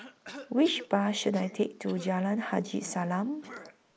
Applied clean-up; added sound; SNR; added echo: neural mask model Resemble Enhance denoiser.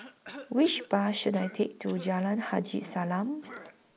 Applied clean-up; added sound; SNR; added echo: none; Cough; 19 dB; none.